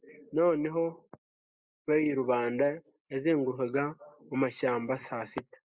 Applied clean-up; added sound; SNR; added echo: neural mask model Resemble Enhance denoiser.